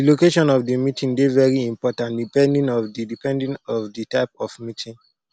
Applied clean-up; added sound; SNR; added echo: none; none; none; none.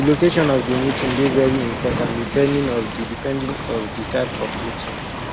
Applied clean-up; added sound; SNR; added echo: none; Waves, surf; 5 dB; none.